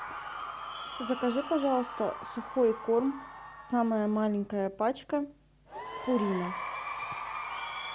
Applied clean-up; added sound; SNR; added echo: none; Crowd / Cheering; 9 dB; none.